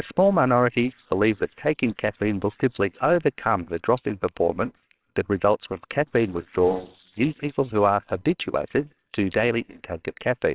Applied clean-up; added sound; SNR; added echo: neural separator model SepFormer WHAMR!.